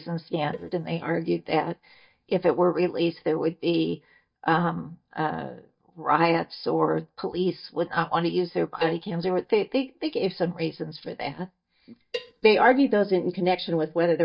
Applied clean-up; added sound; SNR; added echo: neural mask model DeepFilterNet 3.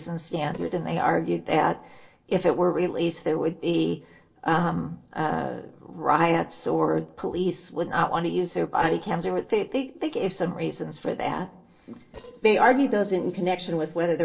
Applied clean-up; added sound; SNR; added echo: neural separator model SepFormer DNS4.